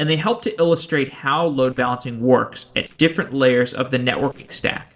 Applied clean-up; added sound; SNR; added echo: neural separator model SepFormer DNS4.